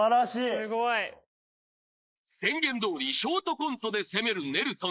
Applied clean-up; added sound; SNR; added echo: neural mask model Resemble Enhance denoiser.